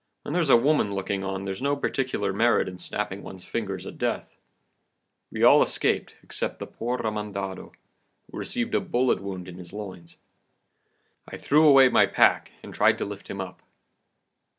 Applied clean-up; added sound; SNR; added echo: none; none; none; none.